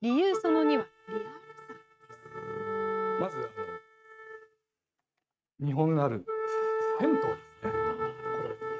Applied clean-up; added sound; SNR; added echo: neural mask model RNNoise.